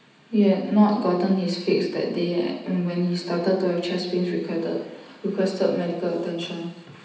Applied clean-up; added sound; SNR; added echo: none; none; none; reverberation time 0.9 s.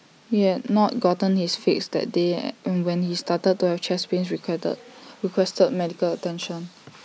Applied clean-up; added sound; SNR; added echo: none; none; none; none.